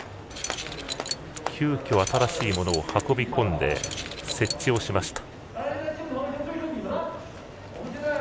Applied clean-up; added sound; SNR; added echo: none; Keys jangling; 8 dB; none.